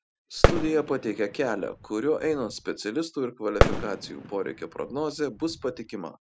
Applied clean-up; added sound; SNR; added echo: none; Fireworks; -2 dB; none.